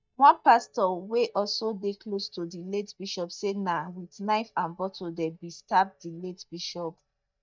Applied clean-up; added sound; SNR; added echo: neural mask model DeepFilterNet 3.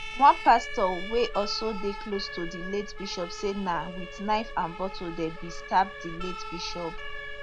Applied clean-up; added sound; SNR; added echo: none; Telephone + Siren; 8 dB; none.